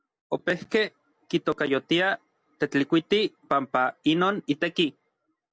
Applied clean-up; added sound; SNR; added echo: none; none; none; none.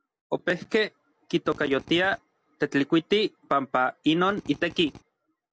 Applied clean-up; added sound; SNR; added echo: none; Drill; 19 dB; none.